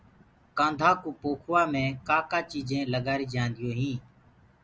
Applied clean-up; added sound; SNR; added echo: none; none; none; none.